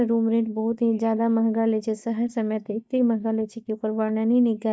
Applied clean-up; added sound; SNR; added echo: neural mask model DeepFilterNet 3.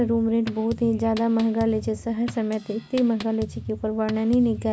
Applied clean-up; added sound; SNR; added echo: none; Drum kit; 14 dB; none.